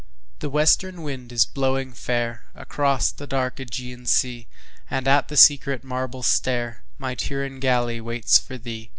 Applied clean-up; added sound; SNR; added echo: none; none; none; none.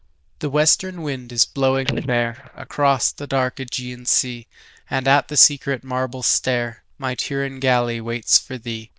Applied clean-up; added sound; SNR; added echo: neural diffusion model UNIVERSE++.